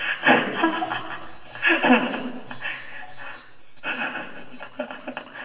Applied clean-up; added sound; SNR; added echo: none; none; none; reverberation time 1.2 s.